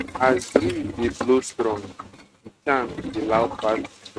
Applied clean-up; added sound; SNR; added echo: neural mask model RNNoise.